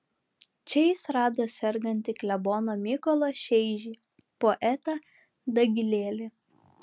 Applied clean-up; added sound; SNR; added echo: none; none; none; none.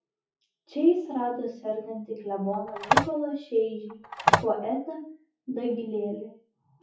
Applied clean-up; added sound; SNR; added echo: classical method WPE with log-MMSE.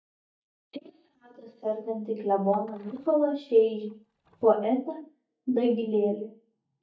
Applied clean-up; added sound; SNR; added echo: neural mask model DeepFilterNet 3.